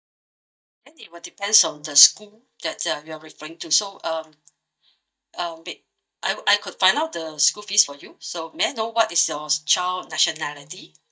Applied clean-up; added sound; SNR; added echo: neural mask model DeepFilterNet 3.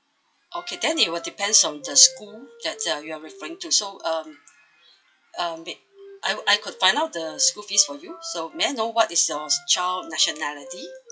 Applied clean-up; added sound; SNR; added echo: classical method WPE with log-MMSE.